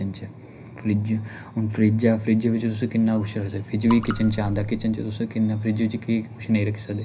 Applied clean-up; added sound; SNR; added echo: none; Raindrop / Drip; 11 dB; reverberation time 0.4 s.